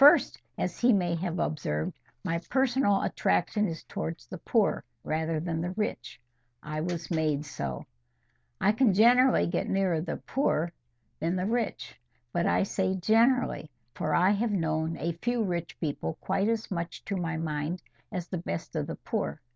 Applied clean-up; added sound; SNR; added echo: none; none; none; none.